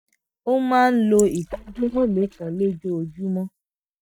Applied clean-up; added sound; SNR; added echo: neural mask model DeepFilterNet 3.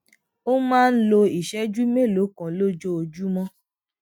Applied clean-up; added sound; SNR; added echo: none; none; none; none.